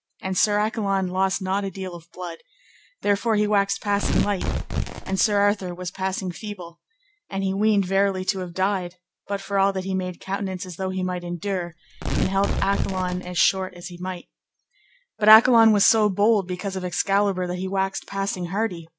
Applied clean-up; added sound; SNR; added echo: none; Tearing; 5 dB; none.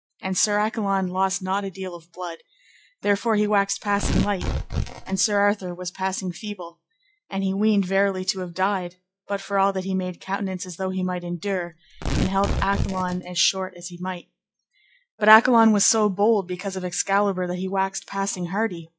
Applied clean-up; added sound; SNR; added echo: classical method log-MMSE.